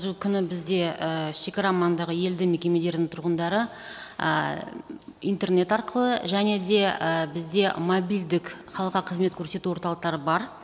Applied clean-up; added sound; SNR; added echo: none; none; none; none.